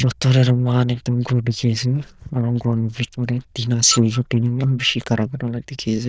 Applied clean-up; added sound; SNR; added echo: neural diffusion model UNIVERSE++.